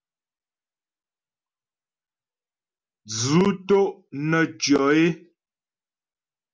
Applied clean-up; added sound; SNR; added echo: none; none; none; none.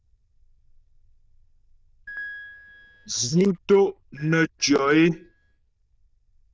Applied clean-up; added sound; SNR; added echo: neural diffusion model UNIVERSE++.